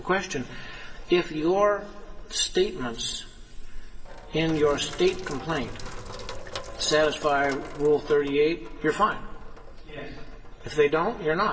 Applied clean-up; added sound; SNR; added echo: none; Sink (filling or washing); 11 dB; reverberation time 1.7 s.